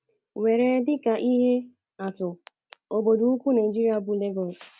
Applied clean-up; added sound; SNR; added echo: none; none; none; none.